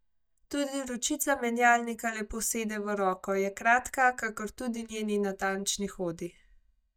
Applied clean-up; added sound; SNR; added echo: neural mask model DeepFilterNet 3.